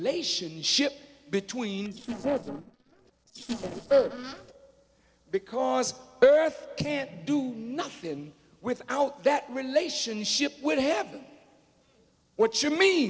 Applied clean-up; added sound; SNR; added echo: neural separator model SepFormer DNS4.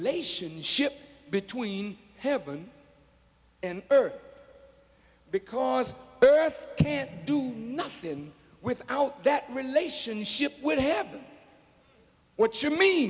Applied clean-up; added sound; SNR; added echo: none; none; none; none.